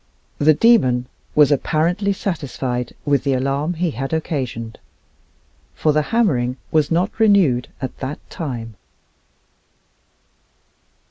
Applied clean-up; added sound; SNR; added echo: none; none; none; none.